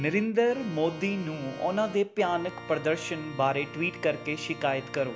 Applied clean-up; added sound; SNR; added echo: none; Organ; 14 dB; none.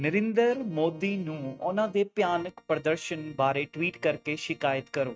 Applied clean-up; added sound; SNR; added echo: neural mask model RNNoise.